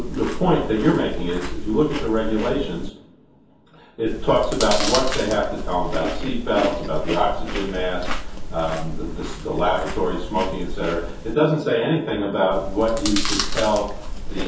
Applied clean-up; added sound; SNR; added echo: none; Chewing, mastication; 3 dB; reverberation time 0.6 s.